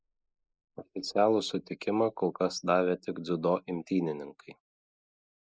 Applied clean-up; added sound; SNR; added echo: neural mask model Resemble Enhance denoiser.